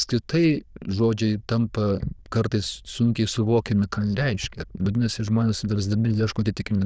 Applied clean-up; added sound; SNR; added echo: neural diffusion model UNIVERSE++.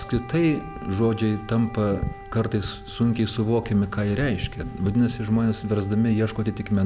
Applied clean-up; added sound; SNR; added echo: none; Wind instrument, woodwind instrument; 19 dB; none.